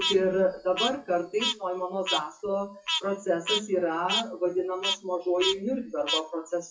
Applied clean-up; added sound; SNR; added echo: classical method WPE with log-MMSE.